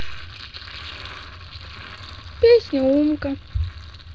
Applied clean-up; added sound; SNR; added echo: none; Sink (filling or washing); 18 dB; none.